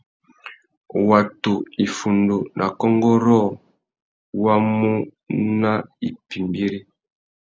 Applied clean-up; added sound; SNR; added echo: none; none; none; none.